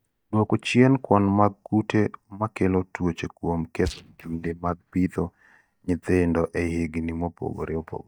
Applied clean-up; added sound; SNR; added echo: neural mask model DeepFilterNet 3.